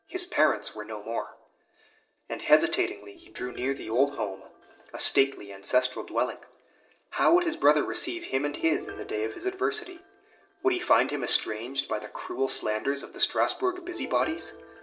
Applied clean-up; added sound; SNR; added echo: neural separator model SepFormer DNS4.